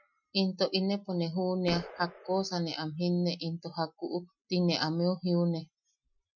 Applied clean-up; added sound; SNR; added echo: classical method Wiener filter.